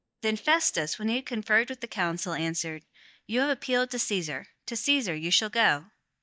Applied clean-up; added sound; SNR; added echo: neural mask model DeepFilterNet 3.